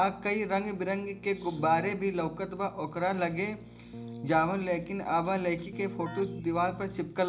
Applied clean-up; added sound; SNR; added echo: none; Keyboard (musical); 15 dB; reverberation time 0.4 s.